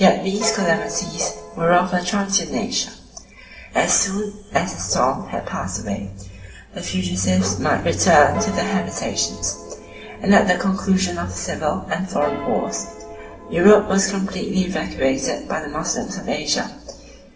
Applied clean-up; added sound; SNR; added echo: none; Piano; 12 dB; reverberation time 0.7 s.